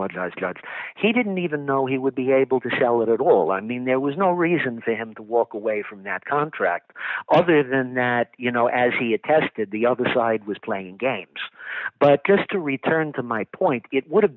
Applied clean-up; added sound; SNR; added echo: none; none; none; none.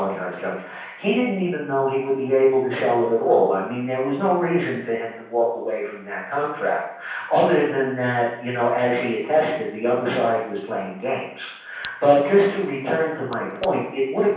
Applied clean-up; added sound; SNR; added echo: none; Crack; 17 dB; reverberation time 0.7 s.